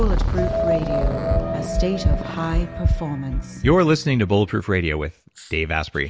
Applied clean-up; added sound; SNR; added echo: none; Growling; 19 dB; none.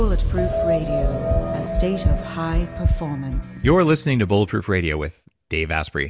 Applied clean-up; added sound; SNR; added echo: none; none; none; none.